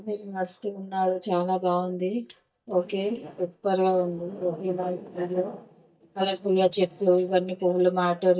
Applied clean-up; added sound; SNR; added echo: neural mask model DeepFilterNet 3.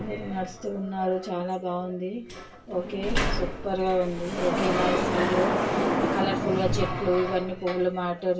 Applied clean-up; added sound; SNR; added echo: none; Sliding door; 1 dB; reverberation time 0.2 s.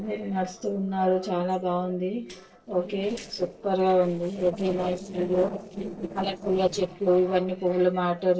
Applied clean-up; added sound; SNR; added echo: neural separator model SepFormer DNS4.